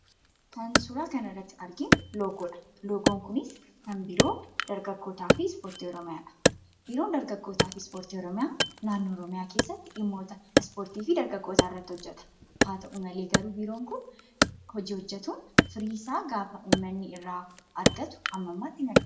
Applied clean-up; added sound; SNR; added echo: none; Wood; -4 dB; reverberation time 0.6 s.